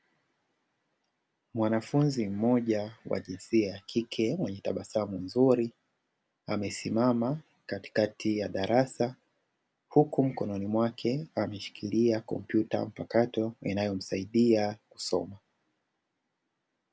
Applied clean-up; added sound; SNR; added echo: none; none; none; none.